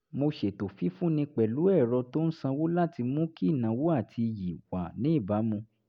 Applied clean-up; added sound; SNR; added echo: none; none; none; none.